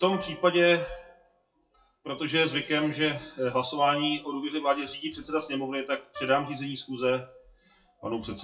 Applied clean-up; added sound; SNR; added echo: classical method WPE with log-MMSE.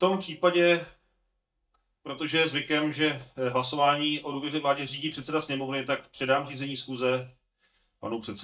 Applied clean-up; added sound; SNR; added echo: neural mask model DeepFilterNet 3.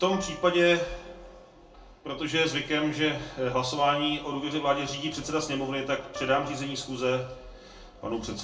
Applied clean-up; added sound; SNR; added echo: none; Piano; 17 dB; reverberation time 0.3 s.